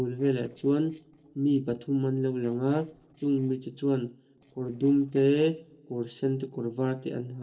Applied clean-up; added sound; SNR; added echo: neural separator model SepFormer DNS4.